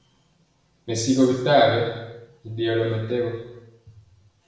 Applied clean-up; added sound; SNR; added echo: none; none; none; reverberation time 1.1 s.